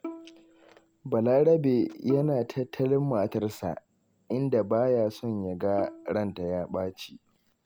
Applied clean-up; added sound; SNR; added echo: none; Bowed string instrument; 19 dB; none.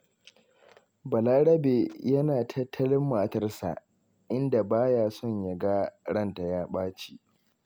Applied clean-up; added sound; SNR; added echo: none; none; none; none.